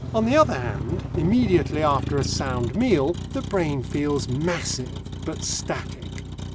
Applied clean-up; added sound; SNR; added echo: none; Motor vehicle (road); 6 dB; none.